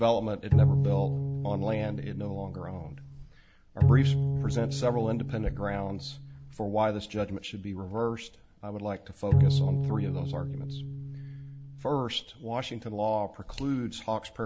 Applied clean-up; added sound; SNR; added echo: none; Bowed string instrument; -4 dB; none.